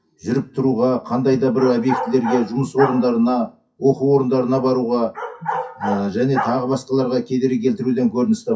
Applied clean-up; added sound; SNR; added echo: classical method WPE with log-MMSE.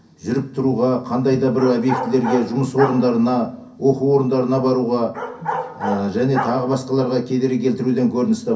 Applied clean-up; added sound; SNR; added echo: none; Bark; 10 dB; reverberation time 0.3 s.